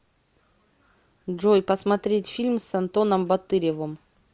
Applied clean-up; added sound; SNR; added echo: none; none; none; none.